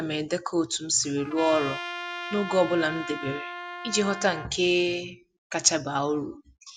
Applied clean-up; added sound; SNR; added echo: none; Trumpet; 9 dB; none.